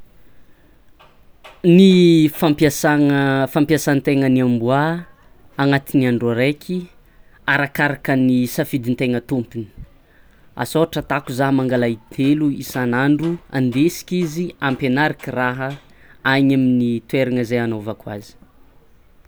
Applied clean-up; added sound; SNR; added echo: none; none; none; none.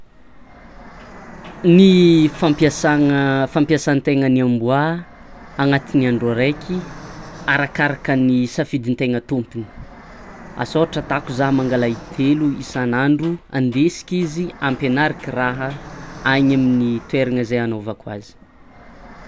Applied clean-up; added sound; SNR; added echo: none; Fixed-wing aircraft, airplane; 20 dB; none.